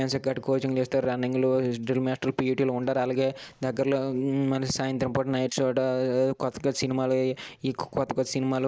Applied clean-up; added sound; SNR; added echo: neural mask model Resemble Enhance denoiser.